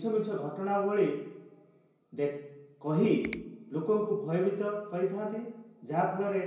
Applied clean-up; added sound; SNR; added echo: none; Finger snapping; 16 dB; reverberation time 0.6 s.